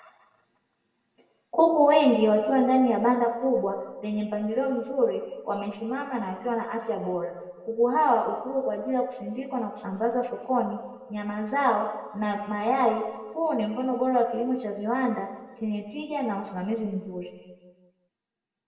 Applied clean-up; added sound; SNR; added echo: none; none; none; reverberation time 1.2 s.